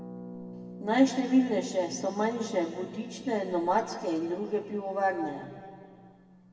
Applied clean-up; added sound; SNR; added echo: none; Harp; 16 dB; reverberation time 2.0 s.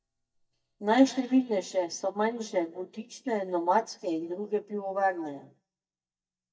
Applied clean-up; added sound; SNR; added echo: neural mask model DeepFilterNet 3.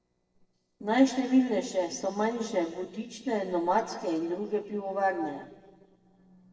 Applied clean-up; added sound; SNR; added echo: neural separator model SepFormer DNS4.